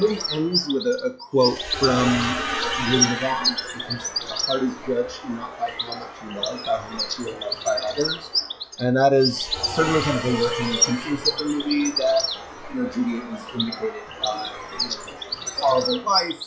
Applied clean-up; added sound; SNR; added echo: classical method log-MMSE.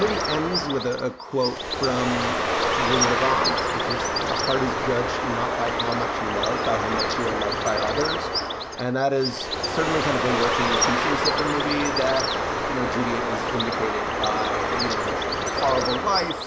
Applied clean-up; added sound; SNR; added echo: none; Bird; -2 dB; none.